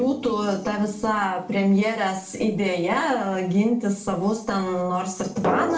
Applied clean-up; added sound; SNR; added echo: none; Drum; 12 dB; reverberation time 0.4 s.